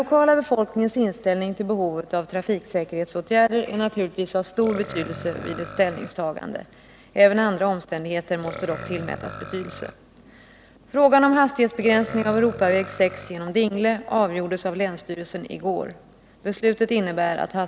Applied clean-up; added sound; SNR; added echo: none; Burping, eructation; 16 dB; none.